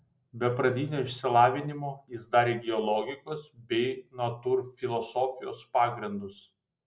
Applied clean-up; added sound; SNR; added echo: none; none; none; none.